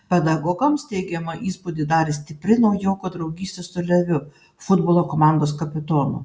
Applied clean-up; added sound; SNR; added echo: none; none; none; none.